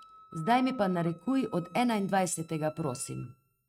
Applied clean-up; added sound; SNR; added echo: neural mask model RNNoise.